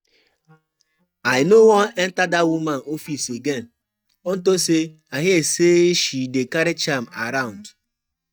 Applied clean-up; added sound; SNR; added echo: neural mask model DeepFilterNet 3.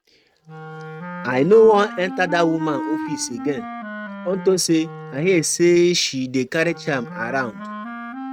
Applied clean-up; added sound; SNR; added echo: neural mask model RNNoise.